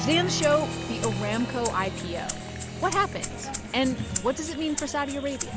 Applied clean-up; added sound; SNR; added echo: none; Rattle (instrument) + Applause; 5 dB; none.